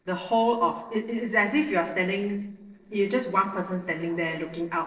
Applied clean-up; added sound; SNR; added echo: neural separator model SepFormer DNS4.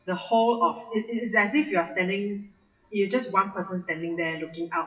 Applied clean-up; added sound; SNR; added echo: classical method WPE with log-MMSE.